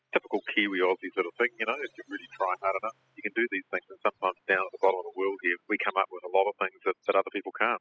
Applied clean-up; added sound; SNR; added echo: classical method spectral subtraction.